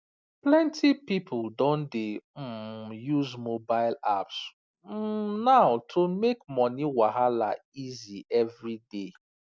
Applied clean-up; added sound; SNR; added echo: none; none; none; none.